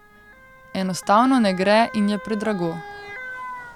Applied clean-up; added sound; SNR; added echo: none; Motor vehicle (road) / Siren; 15 dB; none.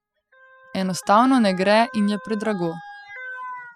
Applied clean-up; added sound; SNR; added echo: classical method spectral subtraction.